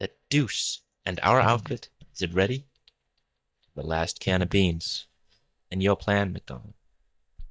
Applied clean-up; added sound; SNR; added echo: neural mask model DeepFilterNet 3.